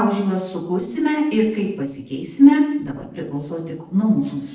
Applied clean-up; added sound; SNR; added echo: neural separator model SepFormer DNS4.